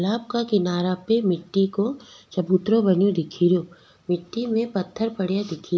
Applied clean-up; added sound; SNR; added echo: none; none; none; none.